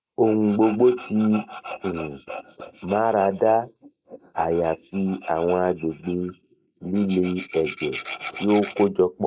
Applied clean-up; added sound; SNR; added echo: neural mask model Resemble Enhance denoiser.